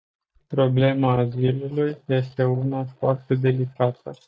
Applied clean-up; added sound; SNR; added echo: neural mask model DeepFilterNet 3.